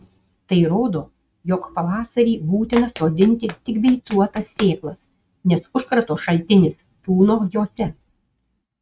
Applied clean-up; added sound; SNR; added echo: neural mask model RNNoise.